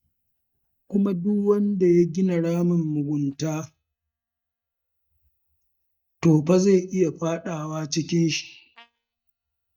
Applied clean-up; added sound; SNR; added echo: neural mask model DeepFilterNet 3.